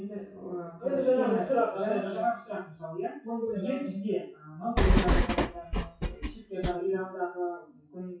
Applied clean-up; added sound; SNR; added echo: classical method WPE with log-MMSE.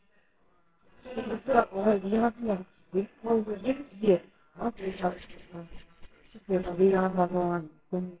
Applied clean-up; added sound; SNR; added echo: neural separator model SepFormer WHAMR!.